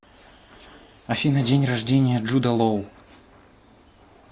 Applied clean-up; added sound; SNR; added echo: none; none; none; none.